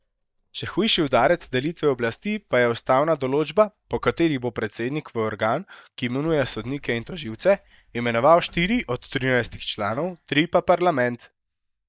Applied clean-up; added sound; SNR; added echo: neural mask model DeepFilterNet 3.